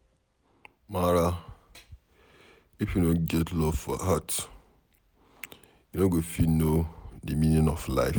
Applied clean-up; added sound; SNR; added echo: none; none; none; none.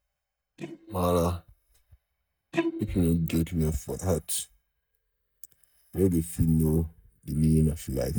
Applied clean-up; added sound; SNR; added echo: neural mask model DeepFilterNet 3.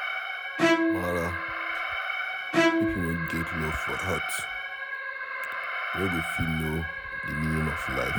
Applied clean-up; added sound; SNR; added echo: none; Bowed string instrument + Alarm; -4 dB; none.